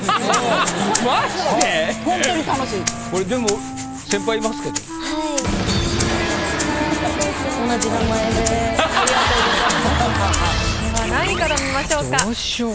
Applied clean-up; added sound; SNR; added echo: none; Rattle (instrument) + Wind instrument, woodwind instrument; 8 dB; none.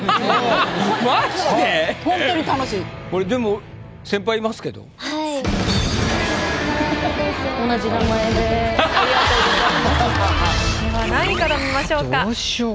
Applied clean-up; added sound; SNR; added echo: none; none; none; none.